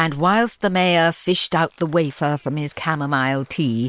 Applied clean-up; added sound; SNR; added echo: neural separator model SepFormer WHAM!.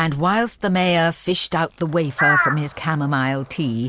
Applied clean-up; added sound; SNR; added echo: none; Crow; 3 dB; none.